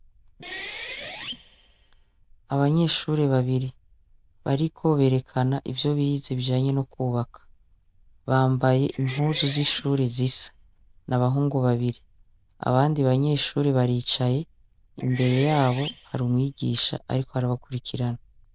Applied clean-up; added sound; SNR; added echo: neural diffusion model UNIVERSE++.